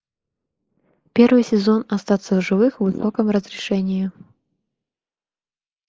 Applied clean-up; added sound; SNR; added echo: neural mask model Resemble Enhance denoiser.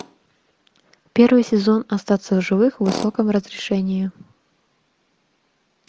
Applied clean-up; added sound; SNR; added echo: none; Tools; 18 dB; none.